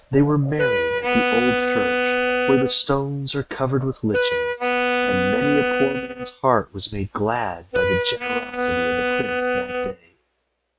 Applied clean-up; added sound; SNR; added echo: neural mask model RNNoise.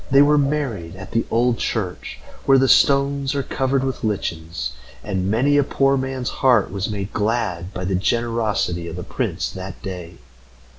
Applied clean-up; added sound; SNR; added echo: none; none; none; none.